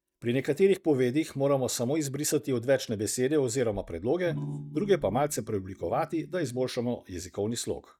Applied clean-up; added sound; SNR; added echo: neural mask model DeepFilterNet 3.